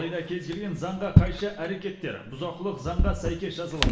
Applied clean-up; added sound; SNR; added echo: none; Drawer open or close; -4 dB; reverberation time 0.8 s.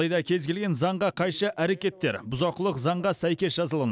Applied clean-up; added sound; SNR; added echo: none; none; none; none.